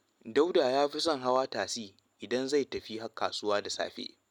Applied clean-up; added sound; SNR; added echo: none; none; none; none.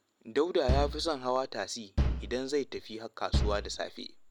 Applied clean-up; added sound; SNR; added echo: none; Bass drum; -1 dB; none.